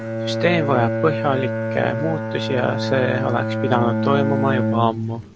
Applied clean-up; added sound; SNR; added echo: none; Bowed string instrument; 1 dB; none.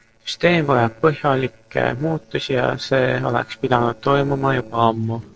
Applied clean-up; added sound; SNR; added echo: neural separator model SepFormer DNS4.